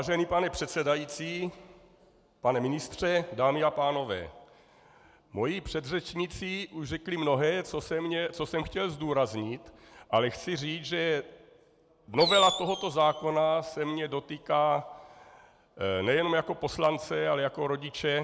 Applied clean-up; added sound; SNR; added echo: none; Fireworks; 4 dB; none.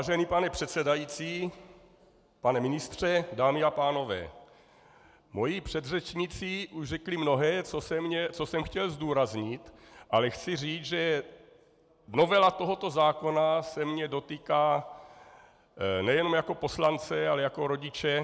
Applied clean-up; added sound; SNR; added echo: none; none; none; none.